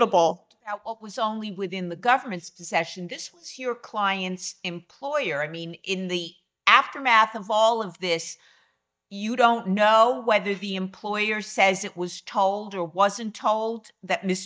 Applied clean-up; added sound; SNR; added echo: neural mask model DeepFilterNet 3.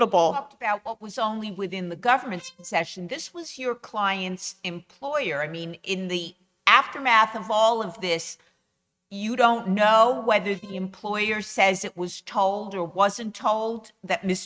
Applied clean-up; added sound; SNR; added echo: neural mask model RNNoise.